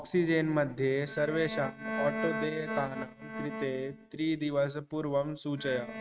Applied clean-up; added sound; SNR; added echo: neural mask model RNNoise.